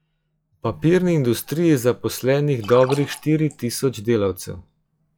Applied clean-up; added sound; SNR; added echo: classical method log-MMSE.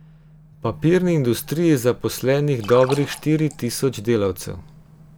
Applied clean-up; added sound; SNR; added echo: none; Splash, splatter; 13 dB; none.